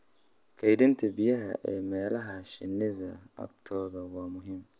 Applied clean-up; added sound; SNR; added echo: none; none; none; none.